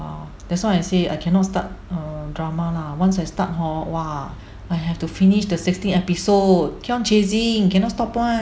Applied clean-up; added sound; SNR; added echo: none; none; none; none.